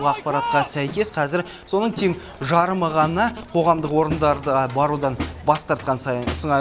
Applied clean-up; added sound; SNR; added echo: none; Crowd; 10 dB; none.